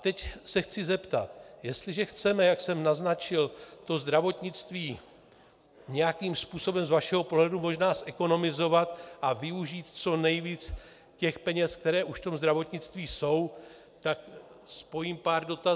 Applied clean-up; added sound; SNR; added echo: none; none; none; none.